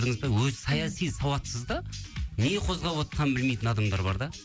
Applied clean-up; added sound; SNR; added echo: none; none; none; none.